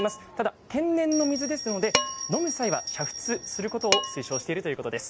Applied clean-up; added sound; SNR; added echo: none; Bell + Dishes, pots, and pans; 4 dB; none.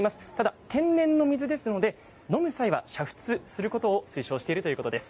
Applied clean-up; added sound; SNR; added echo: none; none; none; none.